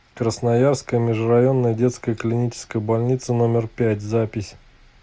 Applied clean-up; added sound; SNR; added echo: none; none; none; none.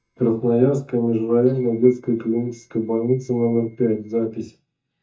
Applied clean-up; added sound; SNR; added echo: neural mask model DeepFilterNet 3.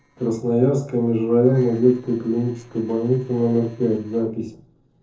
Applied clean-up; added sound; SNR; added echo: neural separator model SepFormer DNS4.